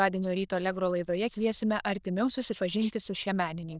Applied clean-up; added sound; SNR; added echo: neural diffusion model UNIVERSE++.